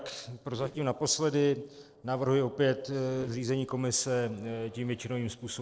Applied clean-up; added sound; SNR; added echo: neural separator model SepFormer DNS4.